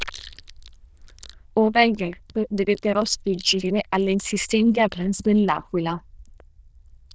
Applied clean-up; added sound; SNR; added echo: neural diffusion model UNIVERSE++.